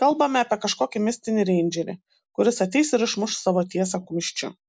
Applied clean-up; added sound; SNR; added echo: none; none; none; none.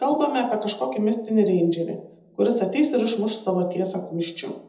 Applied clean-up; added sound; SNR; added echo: none; none; none; reverberation time 0.8 s.